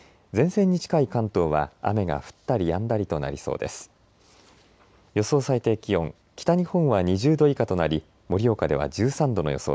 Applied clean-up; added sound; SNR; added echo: none; none; none; none.